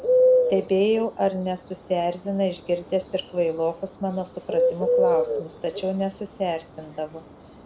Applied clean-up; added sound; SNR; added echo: none; Bird; 0 dB; none.